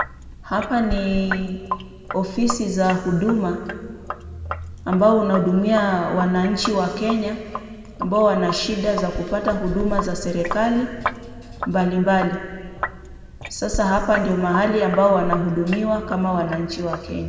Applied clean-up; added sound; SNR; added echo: none; Sink (filling or washing); 9 dB; reverberation time 2.0 s.